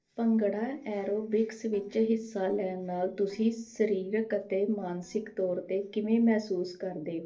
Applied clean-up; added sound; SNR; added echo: neural separator model SepFormer DNS4.